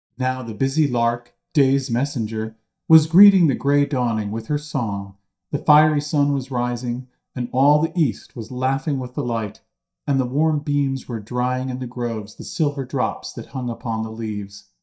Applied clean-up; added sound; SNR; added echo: neural mask model DeepFilterNet 3.